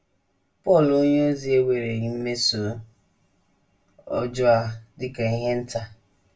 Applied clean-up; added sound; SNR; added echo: none; none; none; reverberation time 0.2 s.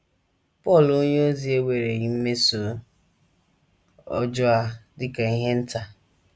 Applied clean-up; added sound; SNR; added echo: none; none; none; none.